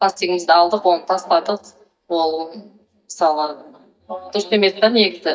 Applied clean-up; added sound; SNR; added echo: neural mask model DeepFilterNet 3.